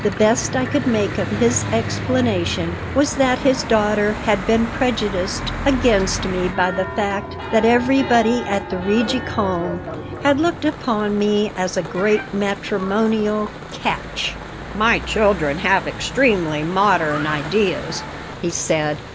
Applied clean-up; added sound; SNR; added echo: none; Church bell / Traffic noise, roadway noise; 8 dB; none.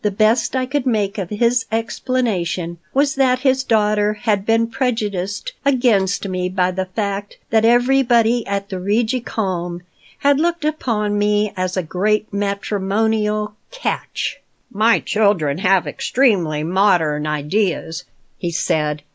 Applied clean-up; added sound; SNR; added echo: none; none; none; none.